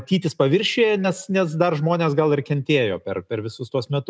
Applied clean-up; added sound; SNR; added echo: none; none; none; none.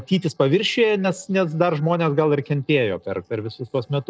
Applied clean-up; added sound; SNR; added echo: neural separator model SepFormer DNS4.